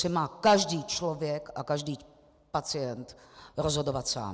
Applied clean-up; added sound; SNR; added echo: none; none; none; none.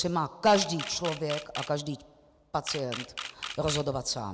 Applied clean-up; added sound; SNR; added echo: none; Camera; 11 dB; none.